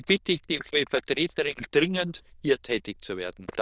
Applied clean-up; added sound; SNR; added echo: neural diffusion model UNIVERSE++.